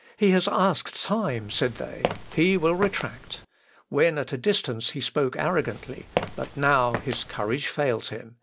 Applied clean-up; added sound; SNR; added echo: none; Walk, footsteps; 9 dB; none.